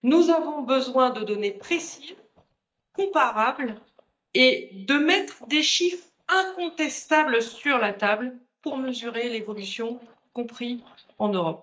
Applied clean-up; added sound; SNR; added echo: neural mask model DeepFilterNet 3.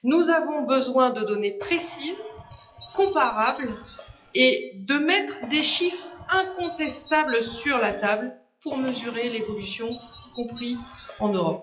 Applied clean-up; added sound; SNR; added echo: classical method WPE with log-MMSE.